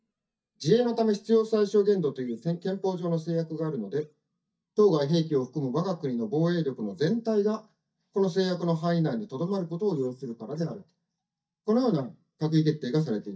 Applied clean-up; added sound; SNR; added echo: neural mask model DeepFilterNet 3.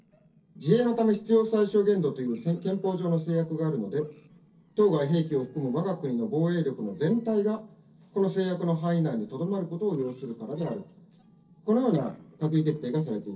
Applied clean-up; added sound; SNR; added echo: neural separator model SepFormer DNS4.